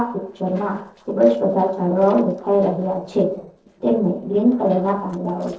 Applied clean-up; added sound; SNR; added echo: neural separator model SepFormer DNS4.